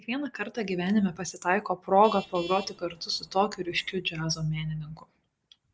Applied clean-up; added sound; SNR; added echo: none; Traffic noise, roadway noise / Vehicle horn, car horn, honking; 18 dB; none.